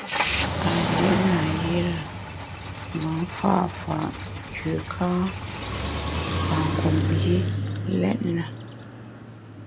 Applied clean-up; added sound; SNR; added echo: none; Car; 0 dB; none.